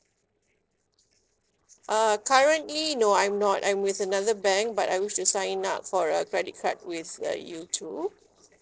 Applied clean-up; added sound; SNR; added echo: neural separator model SepFormer DNS4.